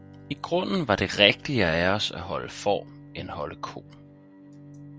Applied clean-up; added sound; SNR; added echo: none; Bowed string instrument; 20 dB; none.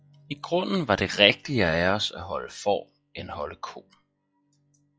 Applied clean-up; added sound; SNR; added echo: classical method log-MMSE.